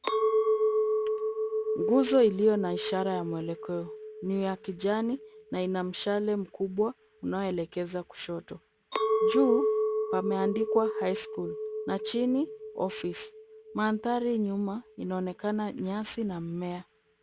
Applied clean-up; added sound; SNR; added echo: none; Chink, clink; 2 dB; none.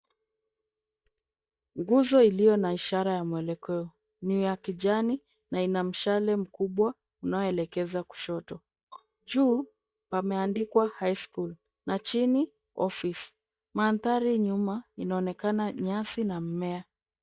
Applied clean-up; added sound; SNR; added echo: neural mask model DeepFilterNet 3.